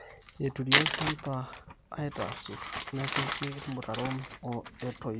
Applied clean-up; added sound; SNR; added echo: none; Crumpling, crinkling; 0 dB; none.